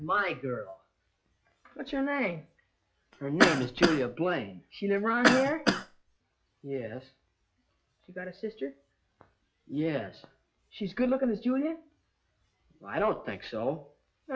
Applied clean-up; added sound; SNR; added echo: classical method log-MMSE.